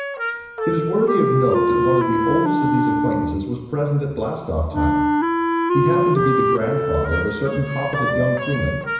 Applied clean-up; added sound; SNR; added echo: none; Wind instrument, woodwind instrument; -2 dB; reverberation time 1.0 s.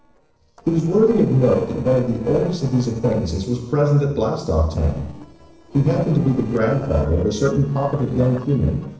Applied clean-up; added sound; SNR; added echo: neural separator model SepFormer DNS4.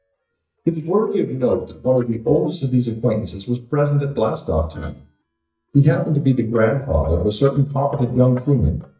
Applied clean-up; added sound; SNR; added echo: neural mask model DeepFilterNet 3.